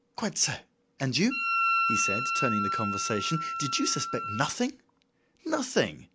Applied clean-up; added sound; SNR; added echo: none; Wind instrument, woodwind instrument; -1 dB; none.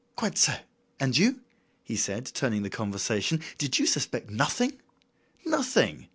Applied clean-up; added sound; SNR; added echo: none; none; none; none.